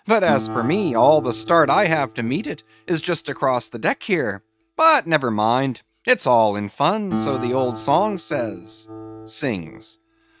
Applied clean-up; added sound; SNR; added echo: neural mask model RNNoise.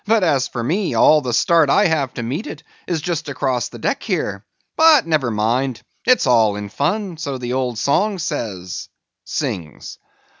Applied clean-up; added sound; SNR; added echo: none; none; none; none.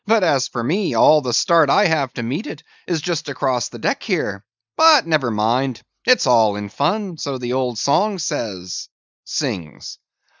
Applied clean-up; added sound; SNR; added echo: neural mask model Resemble Enhance denoiser.